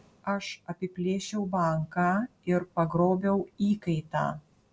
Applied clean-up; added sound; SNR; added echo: none; none; none; none.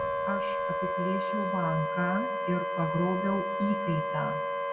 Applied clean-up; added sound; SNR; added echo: none; Wind instrument, woodwind instrument; -1 dB; reverberation time 0.9 s.